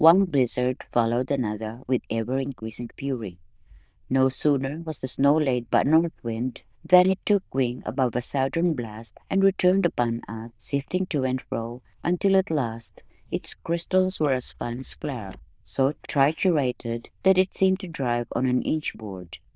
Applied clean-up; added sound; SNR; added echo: neural diffusion model UNIVERSE++.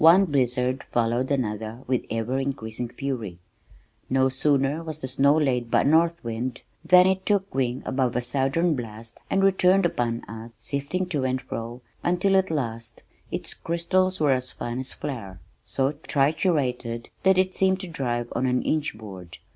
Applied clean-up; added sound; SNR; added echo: none; none; none; none.